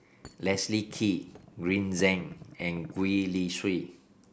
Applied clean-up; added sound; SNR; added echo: none; Thump, thud; 19 dB; none.